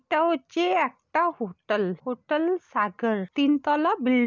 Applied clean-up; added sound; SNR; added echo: none; none; none; none.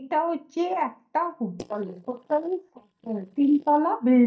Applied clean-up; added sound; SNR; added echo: neural mask model DeepFilterNet 3.